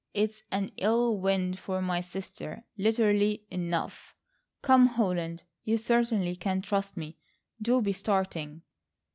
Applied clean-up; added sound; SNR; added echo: none; none; none; none.